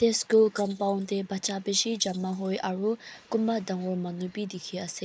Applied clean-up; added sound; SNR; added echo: neural mask model Resemble Enhance denoiser.